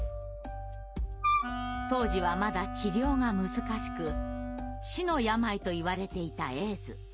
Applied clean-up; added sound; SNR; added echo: none; Wind instrument, woodwind instrument; 3 dB; none.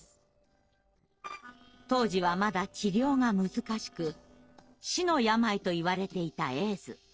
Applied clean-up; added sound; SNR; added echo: neural separator model SepFormer DNS4.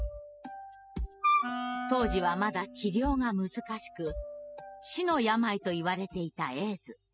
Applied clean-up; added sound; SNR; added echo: classical method spectral subtraction.